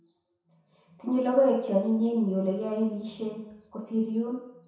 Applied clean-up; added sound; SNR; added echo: none; none; none; reverberation time 0.7 s.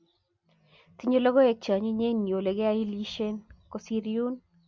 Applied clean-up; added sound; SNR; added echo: none; none; none; none.